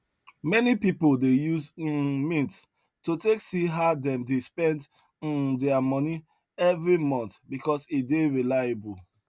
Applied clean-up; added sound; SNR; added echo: none; none; none; none.